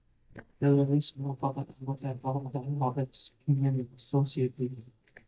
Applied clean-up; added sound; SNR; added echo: neural mask model DeepFilterNet 3.